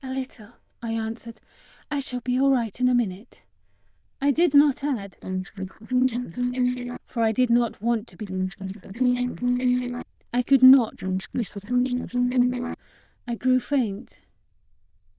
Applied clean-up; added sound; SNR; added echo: neural diffusion model UNIVERSE++.